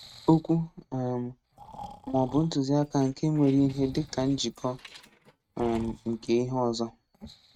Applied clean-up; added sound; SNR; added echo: neural mask model RNNoise.